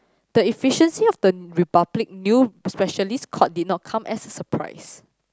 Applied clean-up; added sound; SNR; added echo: none; none; none; none.